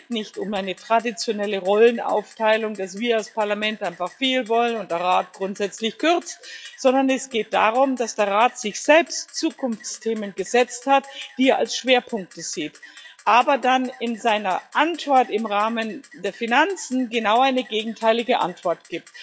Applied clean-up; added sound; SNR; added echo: classical method log-MMSE.